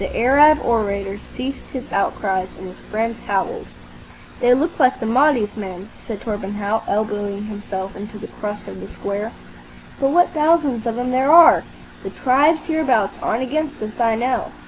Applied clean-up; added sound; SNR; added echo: none; none; none; none.